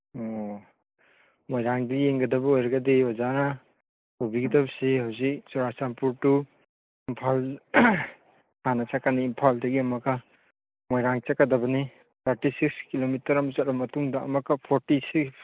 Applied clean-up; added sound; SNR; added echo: neural mask model Resemble Enhance denoiser.